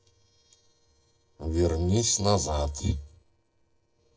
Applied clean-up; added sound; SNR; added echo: neural separator model SepFormer DNS4.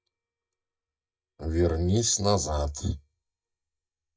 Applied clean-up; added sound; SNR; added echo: neural mask model DeepFilterNet 3.